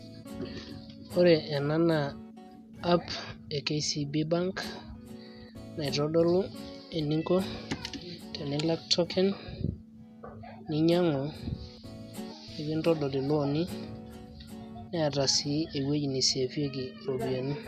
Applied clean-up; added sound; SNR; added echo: none; Guitar; 17 dB; none.